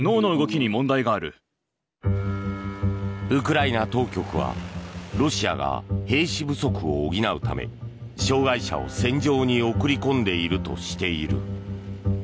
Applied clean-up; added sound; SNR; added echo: none; none; none; none.